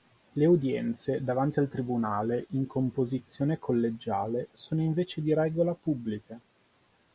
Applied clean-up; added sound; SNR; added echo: none; none; none; none.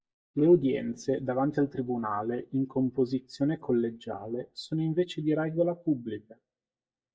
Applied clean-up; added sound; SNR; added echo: neural mask model DeepFilterNet 3.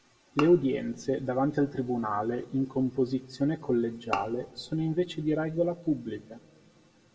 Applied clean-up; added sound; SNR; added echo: none; Bowed string instrument; 13 dB; reverberation time 0.8 s.